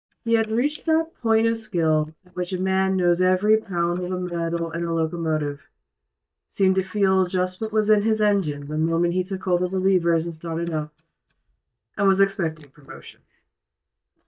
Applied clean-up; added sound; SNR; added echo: neural mask model DeepFilterNet 3.